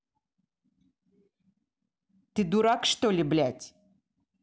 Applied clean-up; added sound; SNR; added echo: none; none; none; none.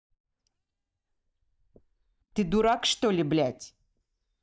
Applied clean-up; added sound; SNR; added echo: neural mask model DeepFilterNet 3.